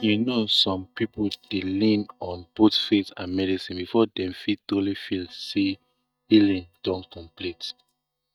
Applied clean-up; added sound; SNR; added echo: neural mask model DeepFilterNet 3.